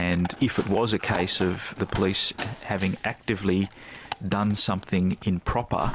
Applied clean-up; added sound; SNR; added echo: none; Slam + Chewing, mastication / Dog; 13 dB; none.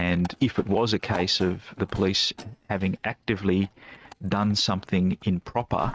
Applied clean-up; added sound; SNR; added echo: neural mask model RNNoise.